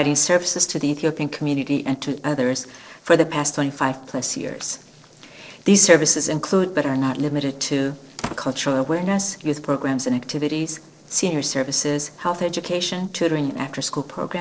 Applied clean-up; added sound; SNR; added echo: neural separator model SepFormer DNS4.